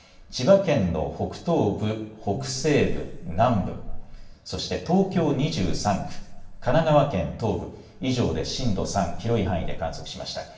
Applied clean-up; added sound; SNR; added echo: none; Buzz; 7 dB; reverberation time 0.8 s.